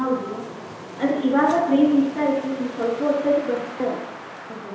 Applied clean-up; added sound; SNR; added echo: none; Wind; 14 dB; reverberation time 1.0 s.